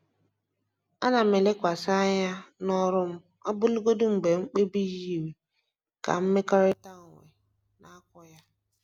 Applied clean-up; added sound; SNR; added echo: none; none; none; none.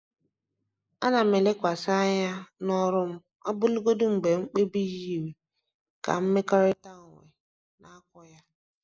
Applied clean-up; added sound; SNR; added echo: neural mask model Resemble Enhance denoiser.